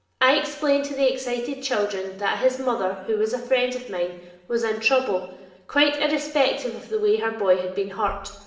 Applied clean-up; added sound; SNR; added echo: none; none; none; reverberation time 1.0 s.